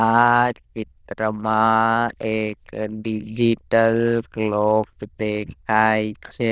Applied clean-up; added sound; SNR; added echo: neural diffusion model UNIVERSE++.